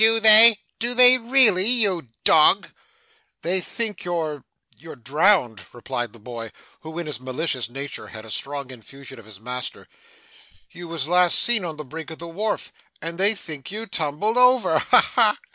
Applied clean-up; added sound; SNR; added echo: none; none; none; none.